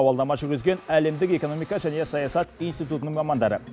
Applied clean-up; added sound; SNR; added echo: none; none; none; none.